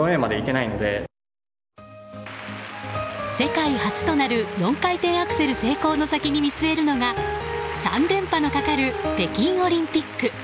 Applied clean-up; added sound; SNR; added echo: none; Wind instrument, woodwind instrument; 17 dB; none.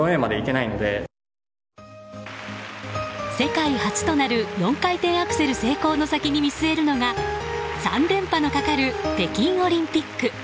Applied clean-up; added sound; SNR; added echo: none; none; none; none.